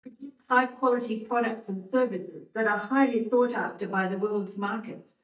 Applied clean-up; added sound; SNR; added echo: neural mask model DeepFilterNet 3.